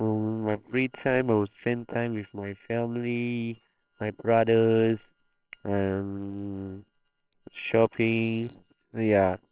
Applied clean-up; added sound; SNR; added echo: neural separator model SepFormer WHAMR!.